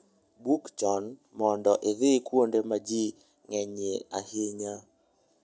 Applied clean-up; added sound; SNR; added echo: none; none; none; none.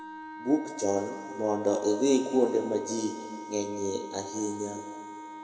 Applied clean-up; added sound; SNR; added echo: none; Wind instrument, woodwind instrument; 12 dB; reverberation time 2.1 s.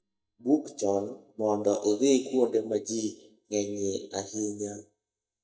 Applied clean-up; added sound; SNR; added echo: neural mask model DeepFilterNet 3.